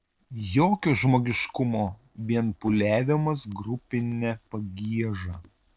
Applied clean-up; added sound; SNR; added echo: neural separator model SepFormer DNS4.